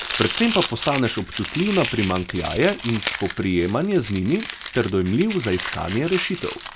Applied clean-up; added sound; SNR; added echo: none; Domestic sounds, home sounds; 8 dB; none.